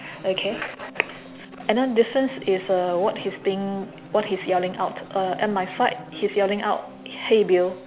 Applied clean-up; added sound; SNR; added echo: none; Piano + Bowed string instrument; 19 dB; none.